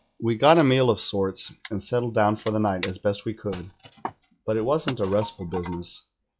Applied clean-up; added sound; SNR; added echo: classical method log-MMSE.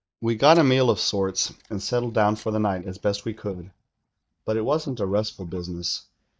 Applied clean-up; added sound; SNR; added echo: neural mask model DeepFilterNet 3.